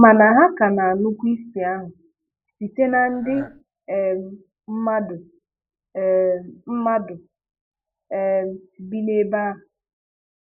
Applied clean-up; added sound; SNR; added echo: neural mask model Resemble Enhance denoiser.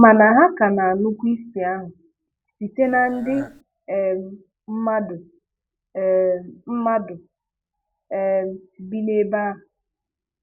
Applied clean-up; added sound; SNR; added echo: none; Burping, eructation; 18 dB; none.